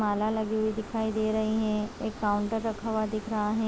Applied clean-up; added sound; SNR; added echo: none; Ocean; 17 dB; none.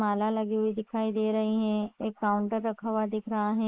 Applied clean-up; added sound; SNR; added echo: neural mask model Resemble Enhance denoiser.